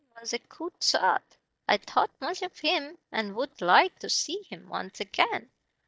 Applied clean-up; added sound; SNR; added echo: neural mask model DeepFilterNet 3.